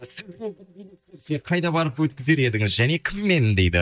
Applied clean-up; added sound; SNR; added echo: neural mask model DeepFilterNet 3.